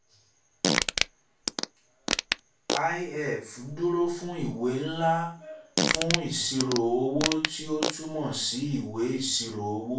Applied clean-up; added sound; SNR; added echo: none; Fart; 0 dB; reverberation time 0.3 s.